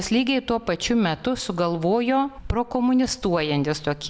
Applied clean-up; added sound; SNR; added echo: none; none; none; none.